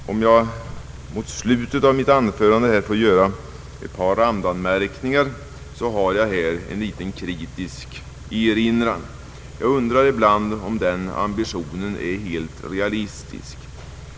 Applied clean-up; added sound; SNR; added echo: none; Idling / Car; 16 dB; none.